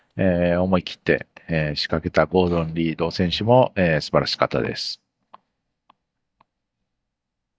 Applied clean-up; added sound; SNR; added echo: neural mask model DeepFilterNet 3.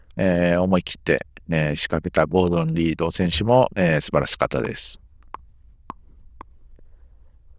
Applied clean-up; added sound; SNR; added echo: neural diffusion model UNIVERSE++.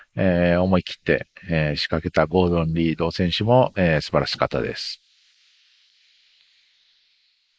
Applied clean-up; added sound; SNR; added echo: neural mask model Resemble Enhance denoiser.